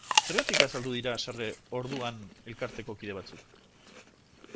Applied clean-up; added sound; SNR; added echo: none; Chewing, mastication; -3 dB; none.